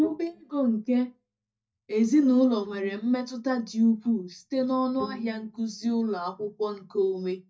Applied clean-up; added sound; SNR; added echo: neural mask model DeepFilterNet 3.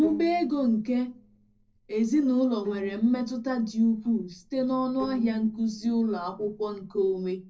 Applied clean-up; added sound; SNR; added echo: neural separator model SepFormer DNS4.